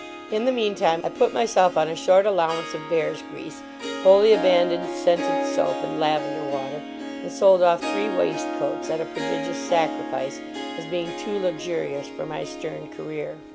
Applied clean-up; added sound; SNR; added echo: none; Harp; 8 dB; none.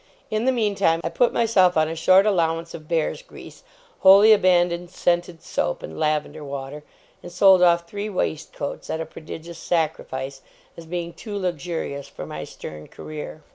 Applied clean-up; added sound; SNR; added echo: none; none; none; none.